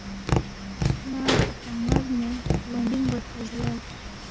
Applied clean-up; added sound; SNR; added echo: none; Tap; -3 dB; none.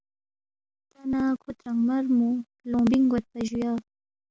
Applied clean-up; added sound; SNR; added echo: none; none; none; none.